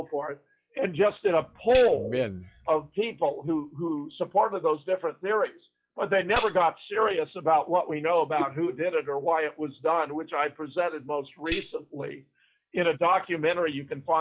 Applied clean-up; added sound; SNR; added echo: classical method log-MMSE.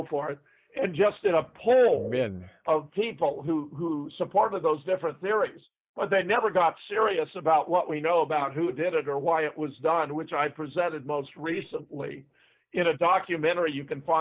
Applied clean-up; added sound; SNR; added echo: neural mask model Resemble Enhance denoiser.